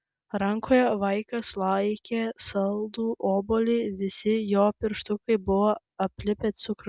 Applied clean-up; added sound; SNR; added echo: none; none; none; none.